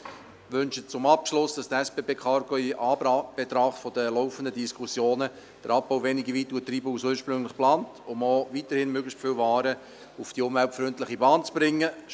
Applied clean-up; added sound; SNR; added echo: none; none; none; none.